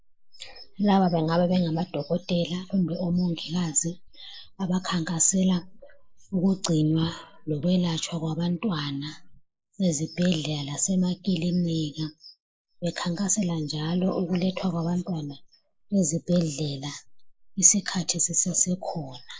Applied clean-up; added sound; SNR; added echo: neural mask model Resemble Enhance denoiser.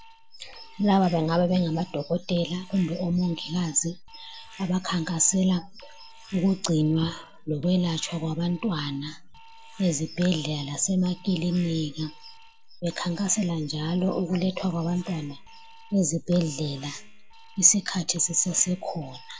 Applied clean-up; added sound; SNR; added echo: none; Alarm; 18 dB; none.